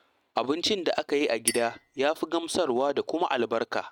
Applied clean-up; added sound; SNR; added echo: neural mask model RNNoise.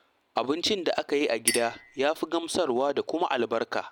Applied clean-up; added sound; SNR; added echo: none; Chink, clink; 12 dB; none.